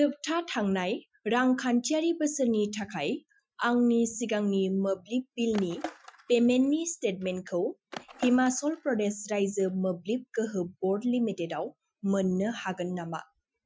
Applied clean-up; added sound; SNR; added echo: classical method Wiener filter.